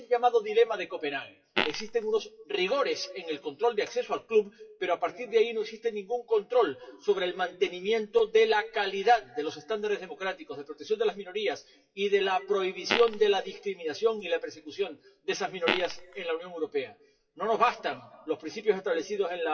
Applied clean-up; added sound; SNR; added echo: classical method WPE with log-MMSE.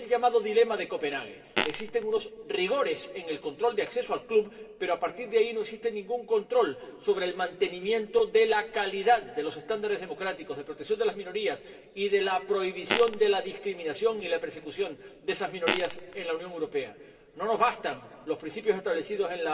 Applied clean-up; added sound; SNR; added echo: none; Fart; 4 dB; reverberation time 2.9 s.